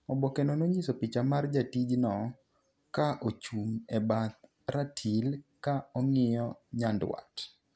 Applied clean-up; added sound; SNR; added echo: none; none; none; none.